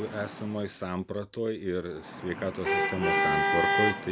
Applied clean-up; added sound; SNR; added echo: none; Traffic noise, roadway noise / Vehicle horn, car horn, honking; -2 dB; none.